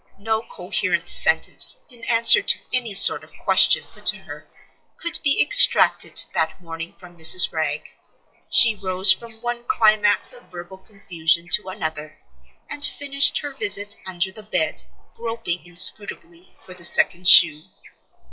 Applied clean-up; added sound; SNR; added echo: classical method WPE with log-MMSE.